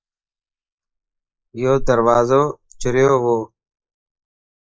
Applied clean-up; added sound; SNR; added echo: neural mask model Resemble Enhance denoiser.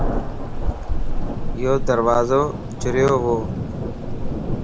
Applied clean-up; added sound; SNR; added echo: none; Thunder; 0 dB; none.